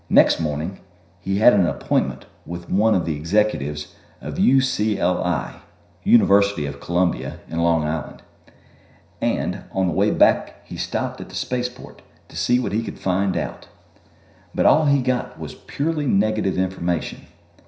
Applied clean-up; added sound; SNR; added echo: none; none; none; reverberation time 0.5 s.